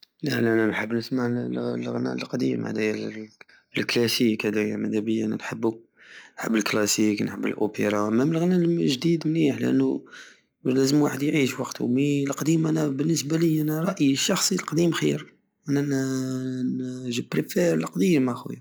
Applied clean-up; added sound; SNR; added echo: none; none; none; none.